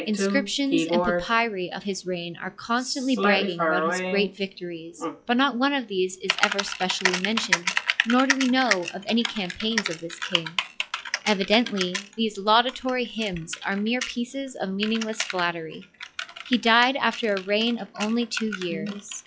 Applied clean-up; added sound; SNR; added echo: classical method log-MMSE.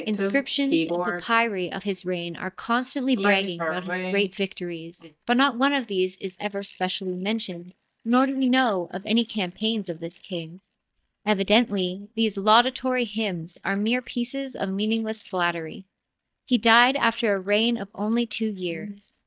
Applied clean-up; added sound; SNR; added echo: neural mask model DeepFilterNet 3.